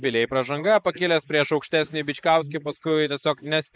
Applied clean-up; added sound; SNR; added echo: neural mask model Resemble Enhance denoiser.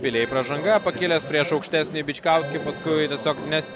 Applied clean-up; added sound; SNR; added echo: none; Accordion; 16 dB; none.